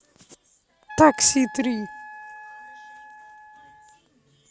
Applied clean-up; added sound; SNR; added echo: none; Wind instrument, woodwind instrument; 16 dB; none.